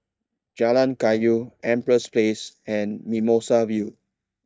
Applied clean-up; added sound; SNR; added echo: neural mask model DeepFilterNet 3.